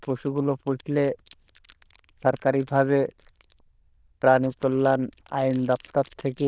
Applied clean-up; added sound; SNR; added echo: neural diffusion model UNIVERSE++.